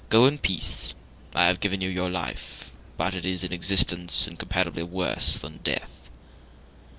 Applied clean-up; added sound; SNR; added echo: none; none; none; none.